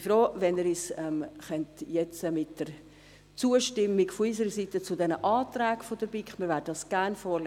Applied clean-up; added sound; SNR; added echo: none; none; none; none.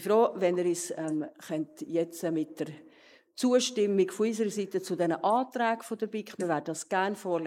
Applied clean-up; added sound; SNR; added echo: neural mask model Resemble Enhance denoiser.